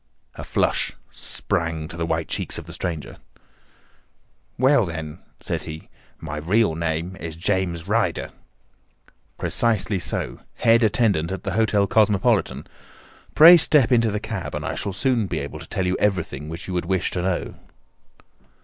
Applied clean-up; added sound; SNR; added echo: none; none; none; none.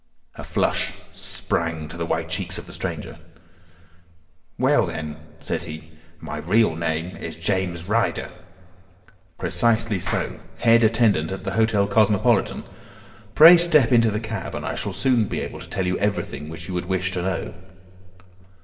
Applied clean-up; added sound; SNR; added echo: none; Clapping; 17 dB; reverberation time 2.2 s.